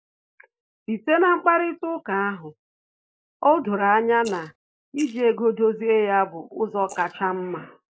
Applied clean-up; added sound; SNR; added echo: neural mask model Resemble Enhance denoiser.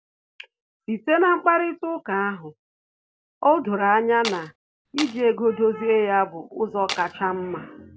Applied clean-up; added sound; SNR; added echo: none; Tools; 10 dB; none.